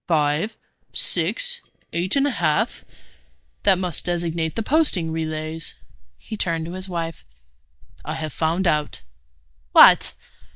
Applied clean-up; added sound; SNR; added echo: neural mask model DeepFilterNet 3.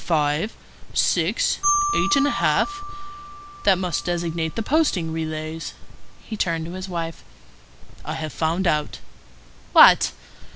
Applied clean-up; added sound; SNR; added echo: none; Marimba, xylophone; 10 dB; none.